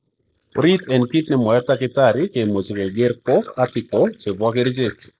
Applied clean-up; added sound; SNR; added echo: neural mask model Resemble Enhance denoiser.